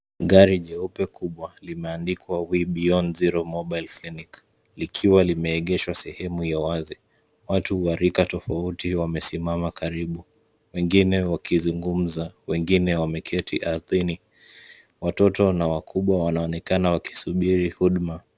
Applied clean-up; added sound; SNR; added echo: none; none; none; none.